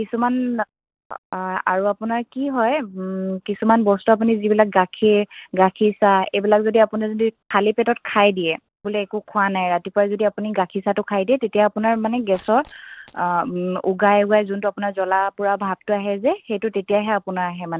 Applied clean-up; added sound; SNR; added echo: neural separator model SepFormer DNS4.